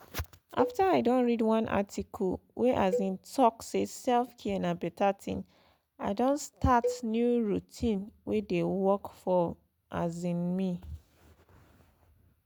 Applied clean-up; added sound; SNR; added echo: none; Cowbell; 10 dB; none.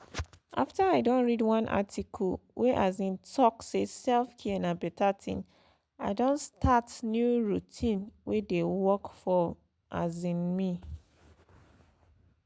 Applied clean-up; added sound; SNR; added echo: none; none; none; none.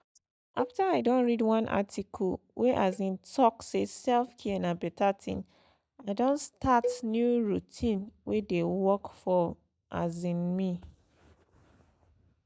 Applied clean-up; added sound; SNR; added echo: neural mask model DeepFilterNet 3.